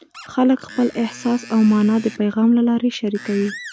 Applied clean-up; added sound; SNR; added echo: none; Screech; 20 dB; none.